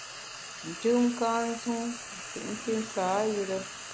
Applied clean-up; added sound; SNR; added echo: none; Frying (food); 10 dB; none.